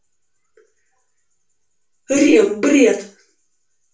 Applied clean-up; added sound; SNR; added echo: none; none; none; reverberation time 0.3 s.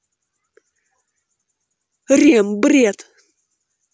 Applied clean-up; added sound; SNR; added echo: none; none; none; none.